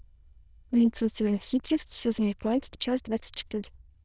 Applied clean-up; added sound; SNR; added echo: neural diffusion model UNIVERSE++.